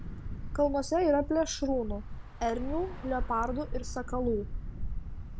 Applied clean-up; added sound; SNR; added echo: none; Traffic noise, roadway noise / Bus; 5 dB; none.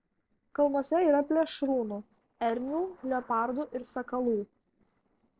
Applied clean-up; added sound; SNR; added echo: neural separator model SepFormer DNS4.